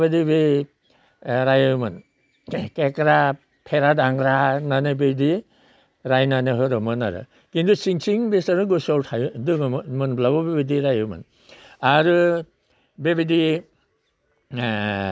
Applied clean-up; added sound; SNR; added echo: none; none; none; none.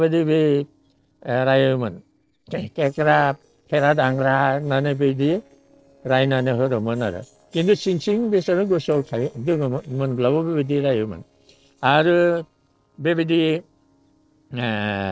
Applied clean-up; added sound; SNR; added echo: neural separator model SepFormer DNS4.